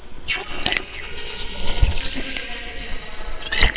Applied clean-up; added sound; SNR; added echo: neural separator model SepFormer WHAMR!.